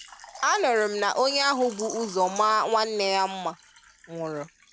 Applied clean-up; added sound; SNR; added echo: none; Water / Liquid; 18 dB; none.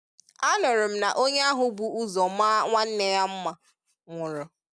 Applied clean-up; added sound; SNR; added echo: none; none; none; none.